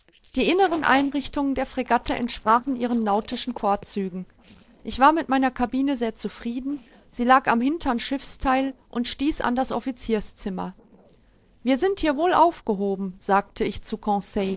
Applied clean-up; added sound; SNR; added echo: neural separator model SepFormer DNS4.